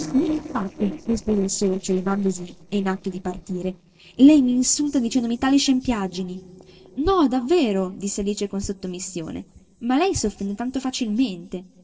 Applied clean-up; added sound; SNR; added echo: neural separator model SepFormer DNS4.